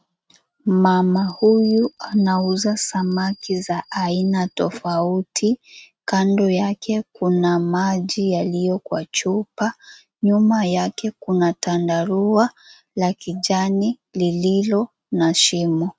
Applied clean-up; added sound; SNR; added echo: neural mask model RNNoise.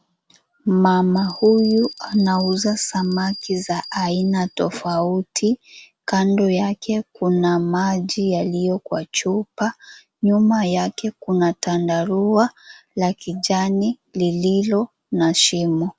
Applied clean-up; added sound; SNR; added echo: none; Bell; 16 dB; none.